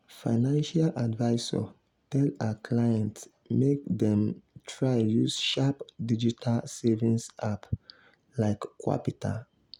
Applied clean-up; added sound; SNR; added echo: none; none; none; none.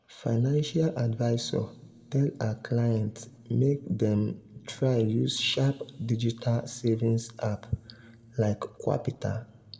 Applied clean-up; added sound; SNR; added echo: none; none; none; reverberation time 1.9 s.